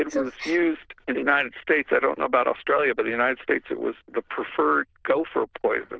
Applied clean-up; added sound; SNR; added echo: neural diffusion model UNIVERSE++.